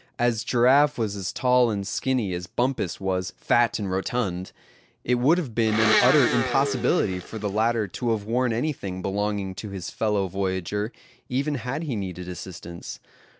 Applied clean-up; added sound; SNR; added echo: none; Domestic sounds, home sounds; 3 dB; none.